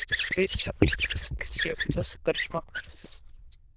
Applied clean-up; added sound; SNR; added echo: neural diffusion model UNIVERSE++.